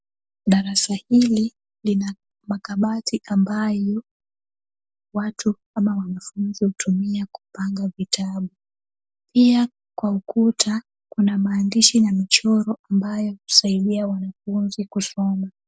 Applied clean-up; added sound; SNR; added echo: none; none; none; none.